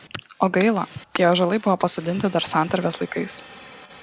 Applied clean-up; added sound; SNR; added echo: none; Fire; 17 dB; none.